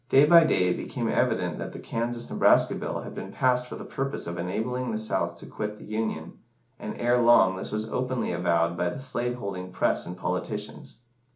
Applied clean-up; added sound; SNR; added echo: none; none; none; none.